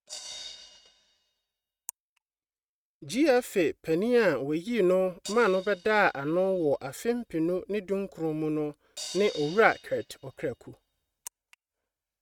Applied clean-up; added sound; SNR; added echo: neural mask model RNNoise.